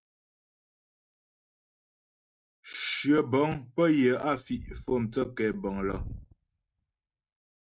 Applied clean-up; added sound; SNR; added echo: neural mask model RNNoise.